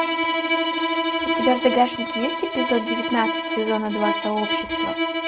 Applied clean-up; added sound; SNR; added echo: none; Bowed string instrument; 0 dB; none.